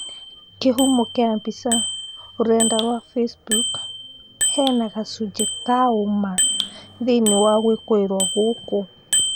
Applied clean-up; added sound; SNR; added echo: none; Bicycle bell; 5 dB; none.